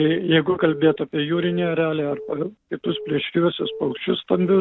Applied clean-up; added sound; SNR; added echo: none; Alarm / Keyboard (musical); 14 dB; none.